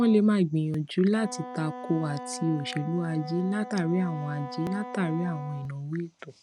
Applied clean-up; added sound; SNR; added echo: none; Wind instrument, woodwind instrument; 13 dB; none.